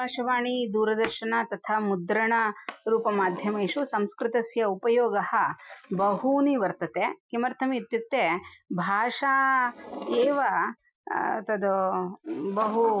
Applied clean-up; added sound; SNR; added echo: classical method Wiener filter.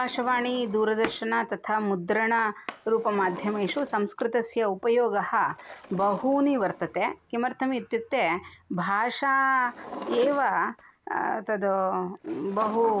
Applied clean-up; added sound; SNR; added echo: none; Drawer open or close; 17 dB; none.